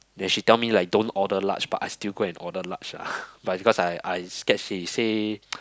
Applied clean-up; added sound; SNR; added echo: none; none; none; none.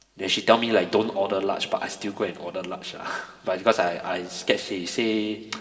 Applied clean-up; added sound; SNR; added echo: none; none; none; reverberation time 2.0 s.